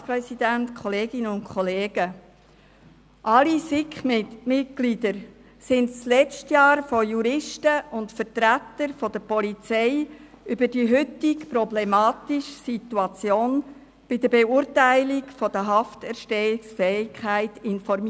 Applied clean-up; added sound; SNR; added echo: none; none; none; none.